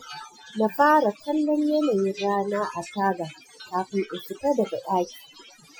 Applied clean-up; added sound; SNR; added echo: classical method Wiener filter.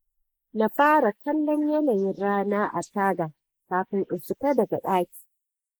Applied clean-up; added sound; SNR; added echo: neural mask model Resemble Enhance denoiser.